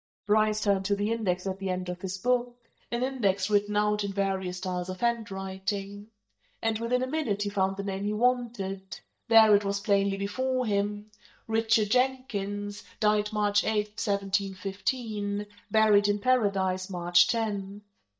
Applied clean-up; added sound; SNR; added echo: neural mask model DeepFilterNet 3.